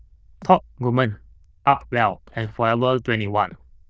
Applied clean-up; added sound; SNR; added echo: neural diffusion model UNIVERSE++.